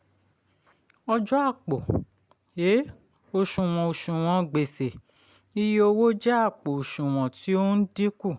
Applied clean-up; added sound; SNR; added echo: none; none; none; none.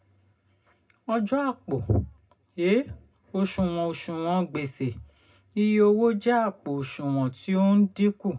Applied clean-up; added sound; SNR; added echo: none; none; none; reverberation time 0.2 s.